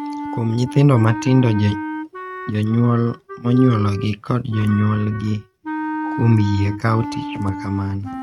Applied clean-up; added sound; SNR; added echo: neural mask model RNNoise.